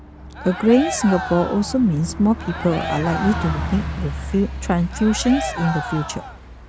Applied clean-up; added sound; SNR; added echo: none; Cheering + Bus; 7 dB; none.